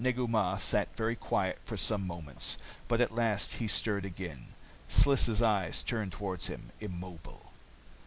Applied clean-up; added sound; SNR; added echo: none; none; none; none.